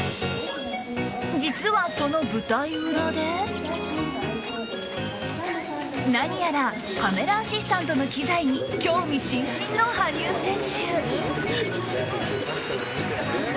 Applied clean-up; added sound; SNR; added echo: none; none; none; none.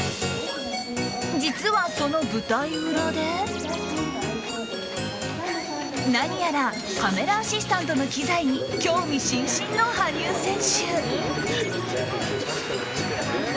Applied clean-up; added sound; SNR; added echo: none; Acoustic guitar; 19 dB; none.